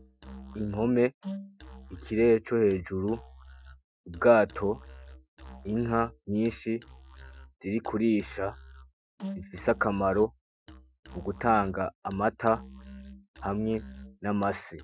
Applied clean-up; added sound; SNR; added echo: classical method Wiener filter.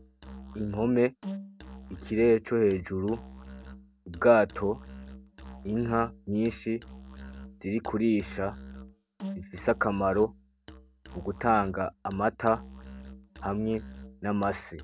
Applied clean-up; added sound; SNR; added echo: none; Musical instrument; 15 dB; none.